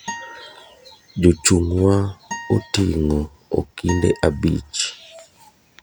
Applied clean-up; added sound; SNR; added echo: none; Acoustic guitar; 17 dB; none.